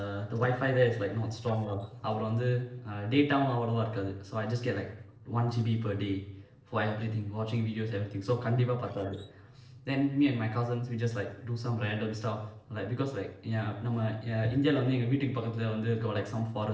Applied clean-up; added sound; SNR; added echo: neural separator model SepFormer DNS4.